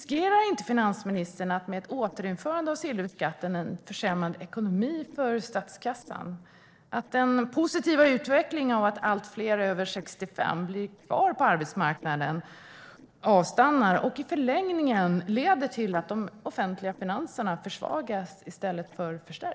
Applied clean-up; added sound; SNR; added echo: neural separator model SepFormer DNS4.